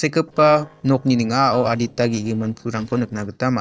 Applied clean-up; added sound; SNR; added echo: neural separator model SepFormer DNS4.